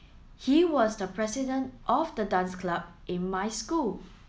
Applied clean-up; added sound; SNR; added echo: none; none; none; none.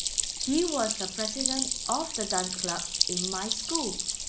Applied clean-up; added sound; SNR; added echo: none; Stream; -2 dB; none.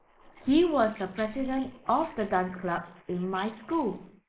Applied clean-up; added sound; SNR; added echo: neural mask model Resemble Enhance denoiser.